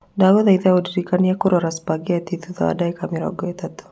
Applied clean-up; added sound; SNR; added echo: none; none; none; none.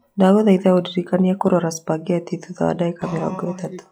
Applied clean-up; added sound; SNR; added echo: classical method log-MMSE.